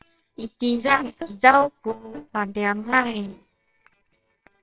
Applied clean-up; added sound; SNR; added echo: neural separator model SepFormer WHAMR!.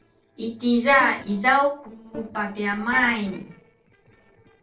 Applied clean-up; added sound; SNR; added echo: neural separator model SepFormer DNS4.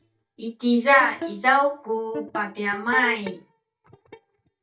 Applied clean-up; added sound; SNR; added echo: neural mask model DeepFilterNet 3.